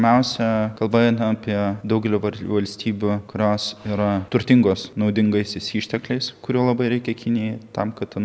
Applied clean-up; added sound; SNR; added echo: none; none; none; none.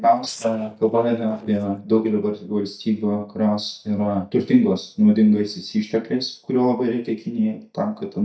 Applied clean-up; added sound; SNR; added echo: neural mask model DeepFilterNet 3.